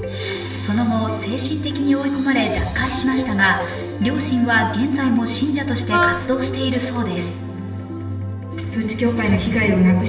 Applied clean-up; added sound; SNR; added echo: none; Wind instrument, woodwind instrument; 3 dB; reverberation time 0.8 s.